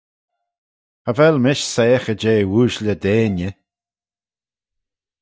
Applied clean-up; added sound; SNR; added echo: neural mask model DeepFilterNet 3.